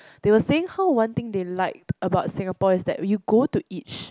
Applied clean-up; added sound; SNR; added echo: none; none; none; none.